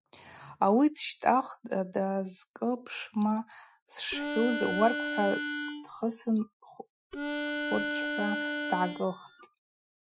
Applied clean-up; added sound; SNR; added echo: classical method Wiener filter.